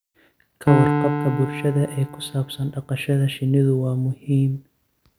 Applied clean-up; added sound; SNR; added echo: none; Piano; 3 dB; none.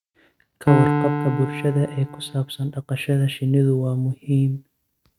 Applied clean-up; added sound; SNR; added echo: neural mask model RNNoise.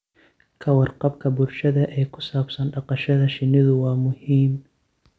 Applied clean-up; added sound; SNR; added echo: none; none; none; none.